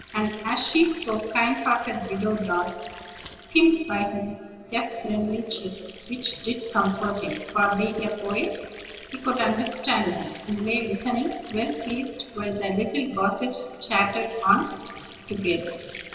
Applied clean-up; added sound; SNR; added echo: none; Sink (filling or washing) / Water; 18 dB; reverberation time 1.9 s.